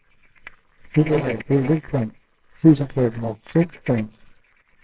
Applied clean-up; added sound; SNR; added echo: neural separator model SepFormer WHAMR!.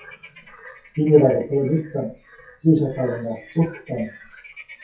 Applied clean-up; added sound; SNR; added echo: classical method WPE with log-MMSE.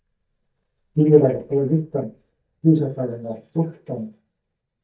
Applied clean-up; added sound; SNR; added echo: neural mask model DeepFilterNet 3.